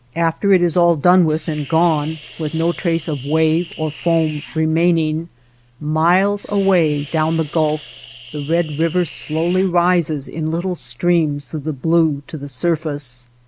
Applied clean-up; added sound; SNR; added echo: none; Hiss; 19 dB; none.